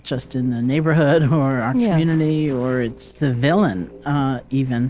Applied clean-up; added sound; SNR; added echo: neural separator model SepFormer DNS4.